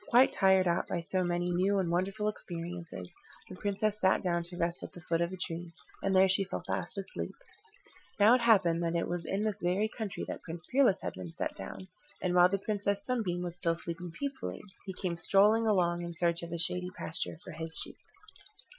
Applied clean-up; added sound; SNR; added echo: classical method Wiener filter.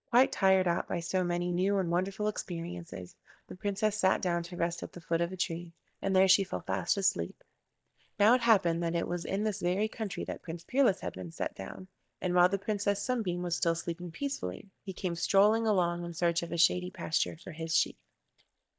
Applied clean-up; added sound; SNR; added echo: neural mask model DeepFilterNet 3.